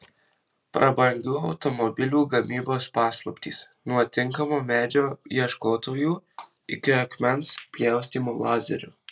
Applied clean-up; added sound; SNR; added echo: none; none; none; none.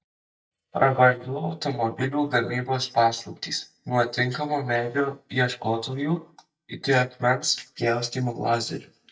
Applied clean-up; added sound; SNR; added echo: neural mask model DeepFilterNet 3.